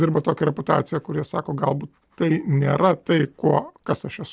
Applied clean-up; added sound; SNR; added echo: none; none; none; none.